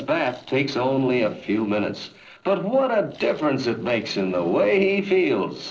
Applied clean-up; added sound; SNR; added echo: neural separator model SepFormer DNS4.